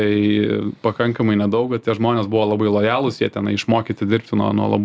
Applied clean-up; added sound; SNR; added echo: none; none; none; none.